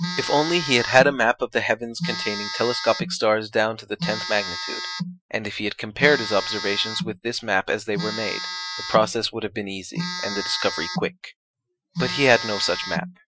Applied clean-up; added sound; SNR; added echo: classical method Wiener filter.